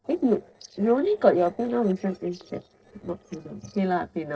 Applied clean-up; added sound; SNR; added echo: neural separator model SepFormer DNS4.